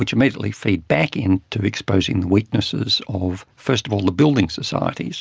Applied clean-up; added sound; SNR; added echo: none; none; none; none.